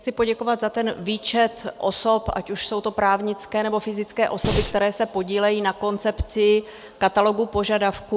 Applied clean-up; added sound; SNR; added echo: none; Breathing; 2 dB; none.